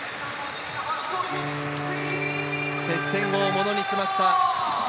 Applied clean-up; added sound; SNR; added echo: none; Wind instrument, woodwind instrument; 7 dB; none.